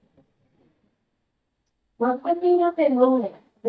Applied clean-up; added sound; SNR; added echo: neural mask model DeepFilterNet 3.